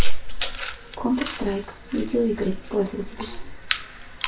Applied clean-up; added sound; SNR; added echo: none; Chewing, mastication; 14 dB; reverberation time 0.3 s.